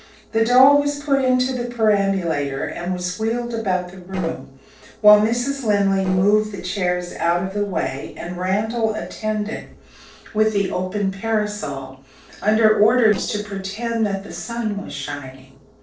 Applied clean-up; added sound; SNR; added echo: neural separator model SepFormer DNS4.